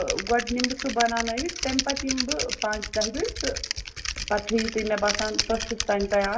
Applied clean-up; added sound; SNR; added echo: none; Typing; 4 dB; reverberation time 0.7 s.